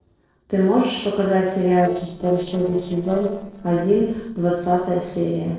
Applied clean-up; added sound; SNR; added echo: neural separator model SepFormer DNS4.